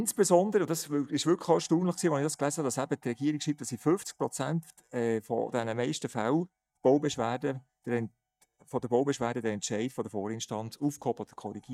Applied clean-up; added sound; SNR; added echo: neural mask model DeepFilterNet 3.